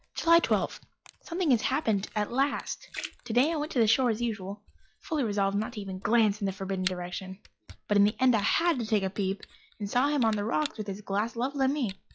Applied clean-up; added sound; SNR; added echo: classical method log-MMSE.